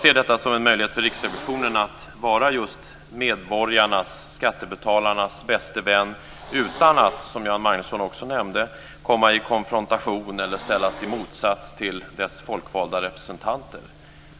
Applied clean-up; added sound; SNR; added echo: none; Hiss; 15 dB; none.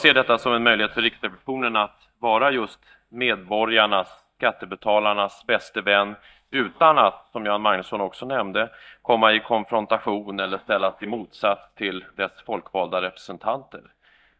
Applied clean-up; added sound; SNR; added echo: neural mask model DeepFilterNet 3.